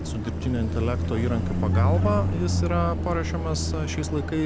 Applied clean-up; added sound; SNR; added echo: none; Car passing by; -3 dB; none.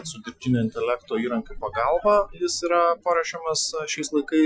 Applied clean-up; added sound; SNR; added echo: classical method Wiener filter.